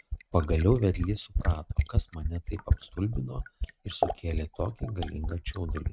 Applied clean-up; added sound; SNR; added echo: neural mask model RNNoise.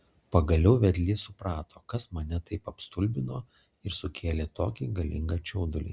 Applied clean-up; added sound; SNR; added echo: none; none; none; none.